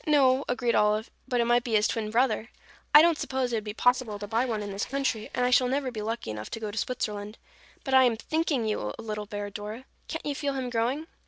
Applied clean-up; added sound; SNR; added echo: neural separator model SepFormer DNS4.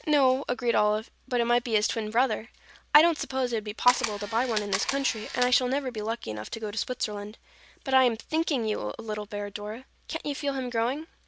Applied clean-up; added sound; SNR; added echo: none; Camera; 7 dB; none.